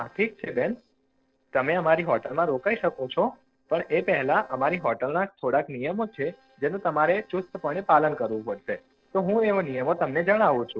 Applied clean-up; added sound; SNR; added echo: neural separator model SepFormer DNS4.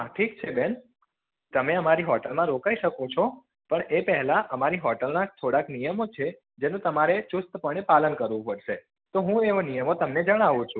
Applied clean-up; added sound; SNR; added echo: none; none; none; none.